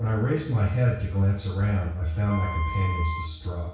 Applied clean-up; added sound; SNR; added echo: none; Wind instrument, woodwind instrument; 10 dB; reverberation time 0.6 s.